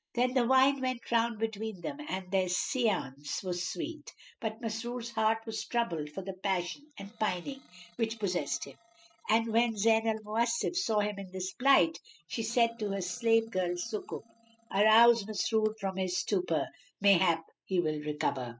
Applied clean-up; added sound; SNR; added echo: classical method spectral subtraction.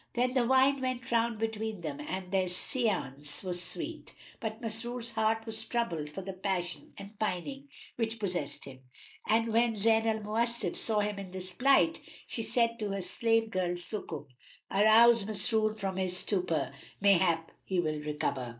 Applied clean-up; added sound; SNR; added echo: neural mask model Resemble Enhance denoiser.